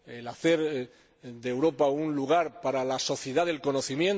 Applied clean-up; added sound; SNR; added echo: none; none; none; none.